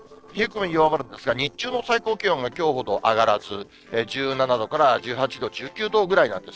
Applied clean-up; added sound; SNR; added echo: neural separator model SepFormer DNS4.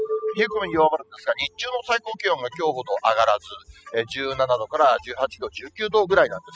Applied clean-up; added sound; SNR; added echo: classical method spectral subtraction.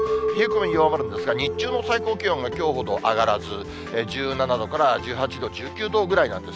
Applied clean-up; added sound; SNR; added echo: none; Chink, clink; 7 dB; none.